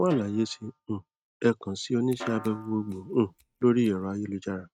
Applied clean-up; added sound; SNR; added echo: neural mask model RNNoise.